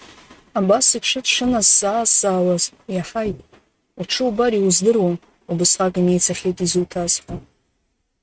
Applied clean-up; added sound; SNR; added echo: neural mask model RNNoise.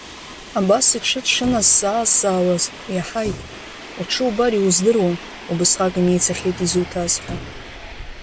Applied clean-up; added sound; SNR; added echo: none; Subway, metro, underground + Slam; 15 dB; none.